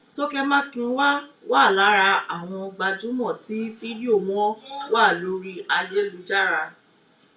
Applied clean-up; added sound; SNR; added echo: none; none; none; reverberation time 0.3 s.